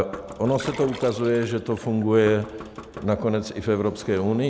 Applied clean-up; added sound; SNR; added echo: none; Liquid + Knock; 18 dB; none.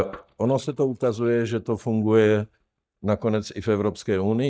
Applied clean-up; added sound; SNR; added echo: neural mask model DeepFilterNet 3.